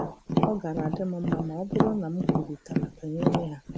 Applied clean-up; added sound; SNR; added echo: none; Tap; -4 dB; none.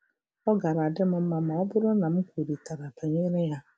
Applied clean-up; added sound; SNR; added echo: none; none; none; none.